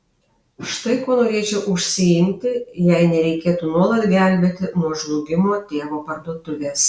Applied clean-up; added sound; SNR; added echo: none; none; none; none.